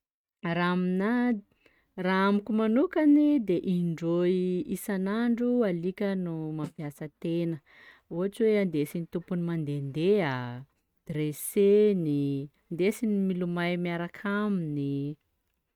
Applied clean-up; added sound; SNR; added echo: neural mask model RNNoise.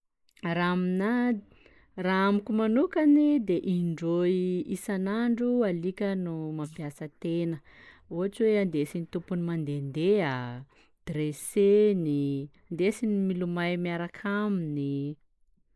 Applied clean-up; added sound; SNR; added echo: neural mask model Resemble Enhance denoiser.